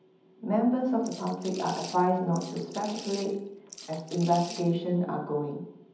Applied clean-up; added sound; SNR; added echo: none; Rattle / Rattle (instrument); 16 dB; reverberation time 0.8 s.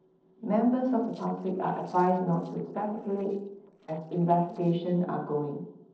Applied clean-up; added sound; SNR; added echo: neural separator model SepFormer DNS4.